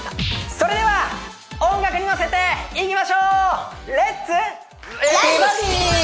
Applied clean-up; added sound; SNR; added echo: none; none; none; none.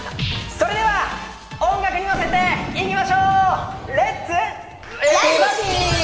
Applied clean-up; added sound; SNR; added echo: none; Boom; 14 dB; reverberation time 3.0 s.